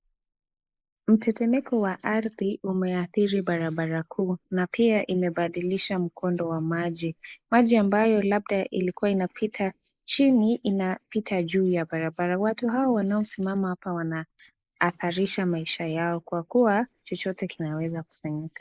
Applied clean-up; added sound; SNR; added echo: neural mask model Resemble Enhance denoiser.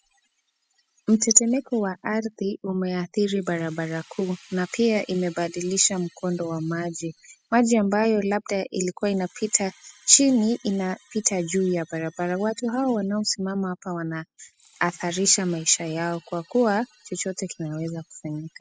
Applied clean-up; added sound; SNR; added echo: classical method spectral subtraction.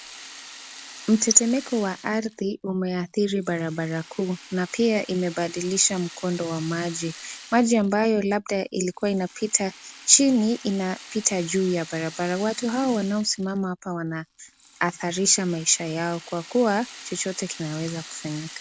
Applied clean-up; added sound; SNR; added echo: none; Rattle (instrument); 18 dB; none.